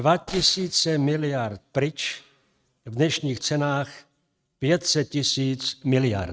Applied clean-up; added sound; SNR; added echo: neural mask model RNNoise.